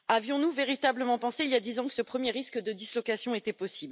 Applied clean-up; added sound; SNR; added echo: none; none; none; none.